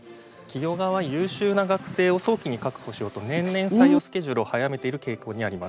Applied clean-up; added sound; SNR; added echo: none; Bird; 1 dB; none.